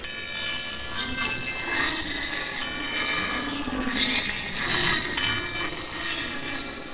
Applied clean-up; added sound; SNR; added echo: neural separator model SepFormer WHAMR!.